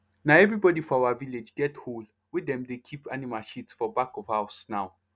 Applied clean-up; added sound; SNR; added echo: none; none; none; none.